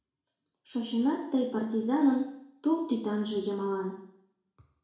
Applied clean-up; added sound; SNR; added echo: none; none; none; reverberation time 0.6 s.